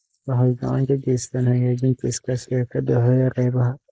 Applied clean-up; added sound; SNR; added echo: neural mask model Resemble Enhance denoiser.